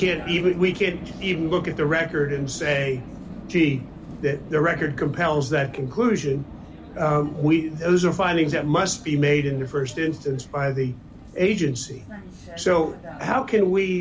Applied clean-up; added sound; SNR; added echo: none; Vehicle; 15 dB; none.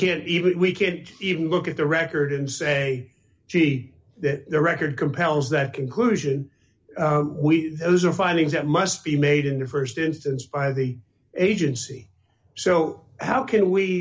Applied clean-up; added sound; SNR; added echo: none; none; none; none.